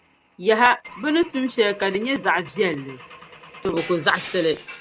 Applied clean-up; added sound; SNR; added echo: none; Glass / Engine / Car; 17 dB; none.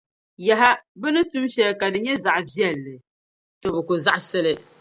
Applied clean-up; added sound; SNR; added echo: none; none; none; none.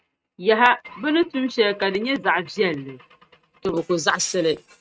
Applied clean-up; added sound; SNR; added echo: neural mask model RNNoise.